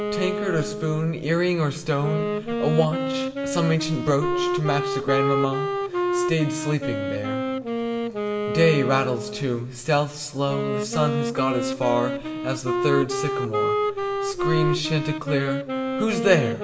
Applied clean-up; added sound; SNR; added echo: none; Wind instrument, woodwind instrument; 2 dB; reverberation time 1.0 s.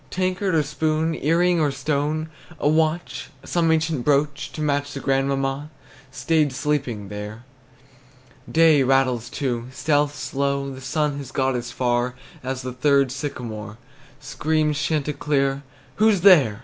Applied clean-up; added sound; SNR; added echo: none; none; none; none.